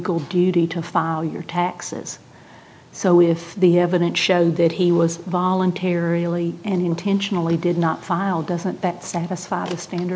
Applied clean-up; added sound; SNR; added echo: none; none; none; none.